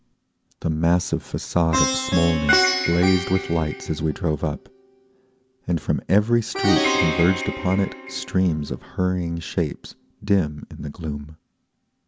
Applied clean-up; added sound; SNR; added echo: none; Plucked string instrument; 5 dB; none.